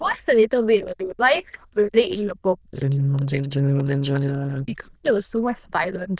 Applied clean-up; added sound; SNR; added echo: neural diffusion model UNIVERSE++.